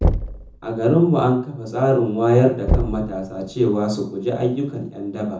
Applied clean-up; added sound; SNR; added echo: none; Knock / Wood; 6 dB; reverberation time 0.5 s.